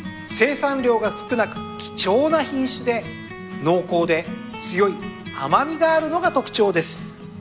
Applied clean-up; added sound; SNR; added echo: none; none; none; none.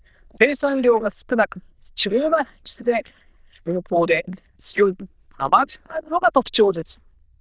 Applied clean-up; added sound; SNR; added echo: neural diffusion model UNIVERSE++.